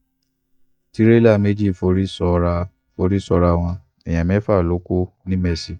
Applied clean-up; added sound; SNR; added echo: neural mask model DeepFilterNet 3.